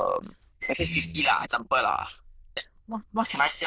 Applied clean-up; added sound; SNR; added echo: neural diffusion model UNIVERSE++.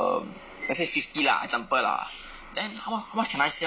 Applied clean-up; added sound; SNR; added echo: none; none; none; none.